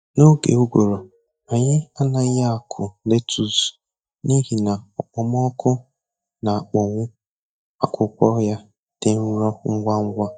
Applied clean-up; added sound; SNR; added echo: neural mask model DeepFilterNet 3.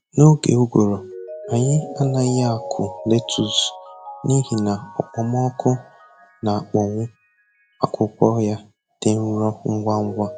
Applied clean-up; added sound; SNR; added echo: none; Mallet percussion; 17 dB; none.